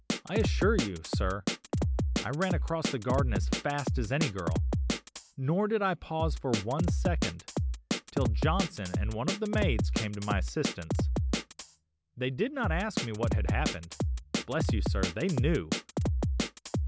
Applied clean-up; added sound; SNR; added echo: none; Drum kit; -2 dB; none.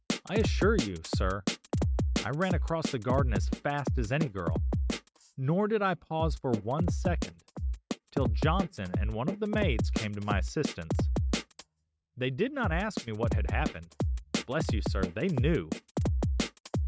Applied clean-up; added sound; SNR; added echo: neural mask model RNNoise.